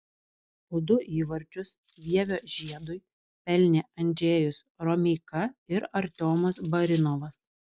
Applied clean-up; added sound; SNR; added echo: none; Cutlery, silverware; 18 dB; none.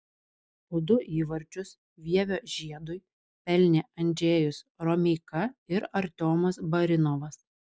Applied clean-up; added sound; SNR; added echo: none; none; none; none.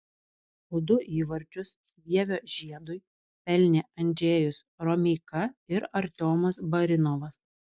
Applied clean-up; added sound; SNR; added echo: neural mask model DeepFilterNet 3.